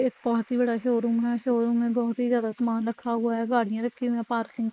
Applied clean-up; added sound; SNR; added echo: neural mask model Resemble Enhance denoiser.